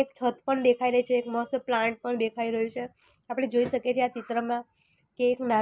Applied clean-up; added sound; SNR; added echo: none; none; none; none.